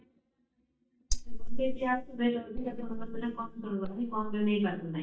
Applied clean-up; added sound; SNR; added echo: neural mask model DeepFilterNet 3.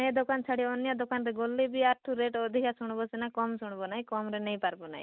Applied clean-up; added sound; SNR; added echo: none; none; none; none.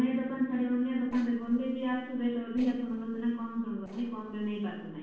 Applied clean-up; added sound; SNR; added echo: neural separator model SepFormer DNS4.